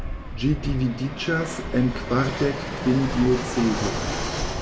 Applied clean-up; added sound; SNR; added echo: none; Fixed-wing aircraft, airplane; 4 dB; none.